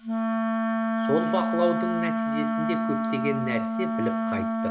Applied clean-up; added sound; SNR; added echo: none; Wind instrument, woodwind instrument; -4 dB; none.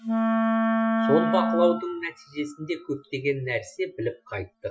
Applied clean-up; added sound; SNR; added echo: classical method Wiener filter.